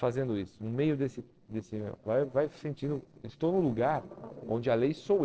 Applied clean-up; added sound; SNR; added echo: neural separator model SepFormer DNS4.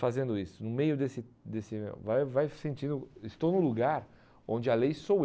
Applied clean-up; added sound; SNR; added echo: none; none; none; none.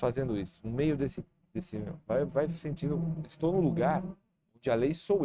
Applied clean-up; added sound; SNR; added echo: neural mask model RNNoise.